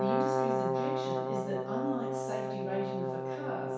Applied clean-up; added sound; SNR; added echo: none; Brass instrument; -5 dB; reverberation time 0.7 s.